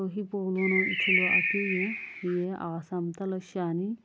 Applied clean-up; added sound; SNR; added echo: none; Bird; -3 dB; none.